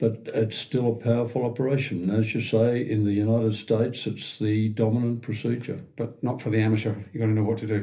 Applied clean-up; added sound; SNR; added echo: none; none; none; reverberation time 0.3 s.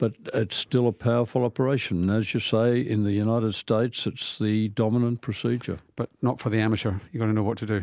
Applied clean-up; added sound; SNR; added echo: none; none; none; none.